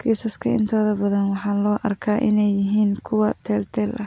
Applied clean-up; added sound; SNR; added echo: none; none; none; none.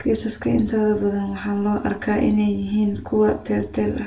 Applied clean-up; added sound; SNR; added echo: none; none; none; reverberation time 0.3 s.